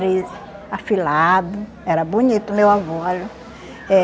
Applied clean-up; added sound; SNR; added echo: none; none; none; none.